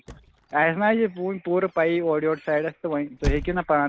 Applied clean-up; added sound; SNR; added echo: none; Squeak / Slam / Wood; 11 dB; none.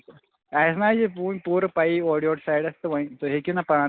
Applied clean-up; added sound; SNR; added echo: none; none; none; none.